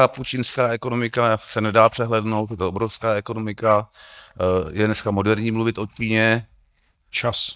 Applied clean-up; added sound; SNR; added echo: neural mask model DeepFilterNet 3.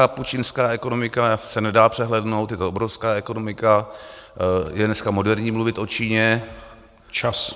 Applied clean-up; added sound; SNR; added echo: none; none; none; none.